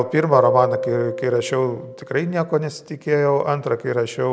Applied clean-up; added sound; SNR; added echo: none; Piano; 8 dB; none.